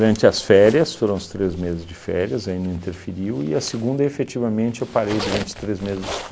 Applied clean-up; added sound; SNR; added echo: none; Zipper (clothing); 15 dB; none.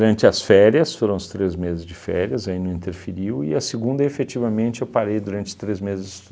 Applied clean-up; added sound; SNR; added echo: none; none; none; none.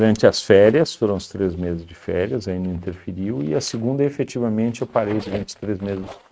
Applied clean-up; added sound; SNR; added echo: neural mask model RNNoise.